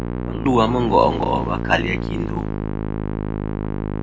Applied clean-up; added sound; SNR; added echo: none; Musical instrument; 2 dB; none.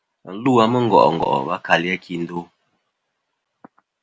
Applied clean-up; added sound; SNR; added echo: none; none; none; none.